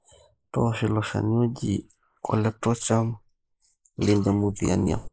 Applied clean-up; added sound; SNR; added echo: neural mask model Resemble Enhance denoiser.